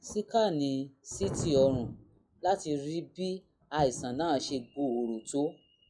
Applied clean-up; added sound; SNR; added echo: classical method log-MMSE.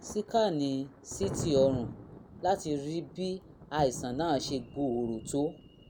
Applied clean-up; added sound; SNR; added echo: none; Thunder; 11 dB; none.